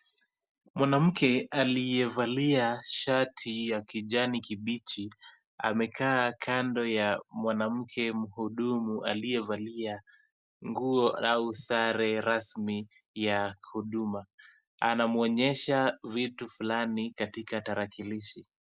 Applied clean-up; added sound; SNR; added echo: none; none; none; none.